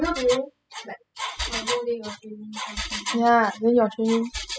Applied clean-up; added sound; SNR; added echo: classical method spectral subtraction.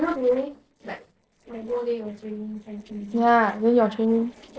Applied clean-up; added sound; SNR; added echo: neural separator model SepFormer DNS4.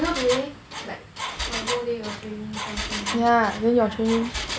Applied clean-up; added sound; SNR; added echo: none; Engine; 8 dB; none.